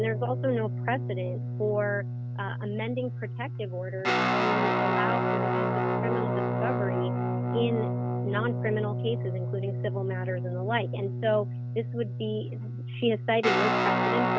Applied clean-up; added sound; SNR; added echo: none; Guitar; -3 dB; none.